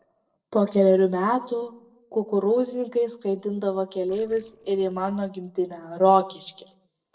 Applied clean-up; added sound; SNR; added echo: neural separator model SepFormer DNS4.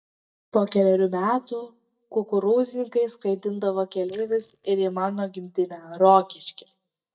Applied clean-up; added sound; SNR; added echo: neural mask model DeepFilterNet 3.